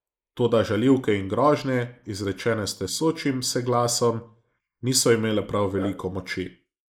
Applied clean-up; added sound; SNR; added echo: neural mask model Resemble Enhance denoiser.